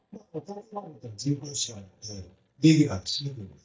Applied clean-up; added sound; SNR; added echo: neural mask model DeepFilterNet 3.